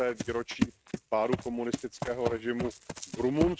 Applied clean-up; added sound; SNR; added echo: neural mask model RNNoise.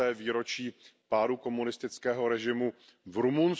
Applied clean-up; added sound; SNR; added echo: none; none; none; none.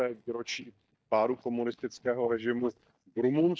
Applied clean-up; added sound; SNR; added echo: neural mask model DeepFilterNet 3.